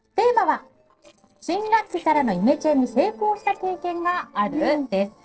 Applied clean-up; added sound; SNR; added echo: neural separator model SepFormer DNS4.